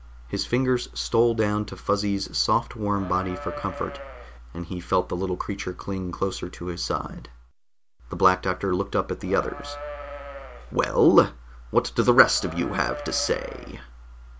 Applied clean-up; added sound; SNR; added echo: none; Livestock, farm animals, working animals; 12 dB; none.